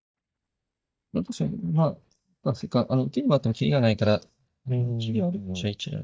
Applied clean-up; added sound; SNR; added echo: neural mask model DeepFilterNet 3.